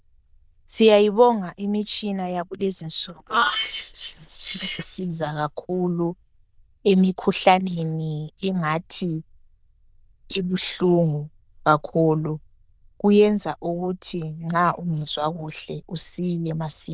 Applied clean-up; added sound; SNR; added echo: neural diffusion model UNIVERSE++.